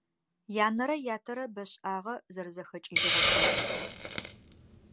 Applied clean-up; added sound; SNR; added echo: none; Hiss; -4 dB; none.